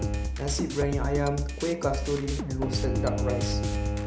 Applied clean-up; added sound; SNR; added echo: none; Bowed string instrument + Drum kit; -1 dB; none.